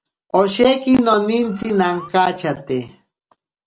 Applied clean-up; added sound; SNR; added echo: none; Bird; 20 dB; none.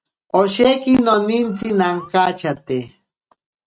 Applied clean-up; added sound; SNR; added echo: neural mask model RNNoise.